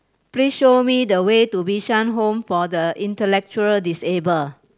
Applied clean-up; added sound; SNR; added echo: none; none; none; none.